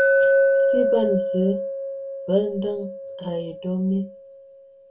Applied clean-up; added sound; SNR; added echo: none; Glass; -3 dB; reverberation time 0.2 s.